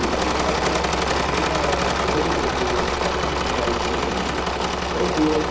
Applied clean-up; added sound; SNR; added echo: none; Engine / Mechanisms; -5 dB; reverberation time 0.8 s.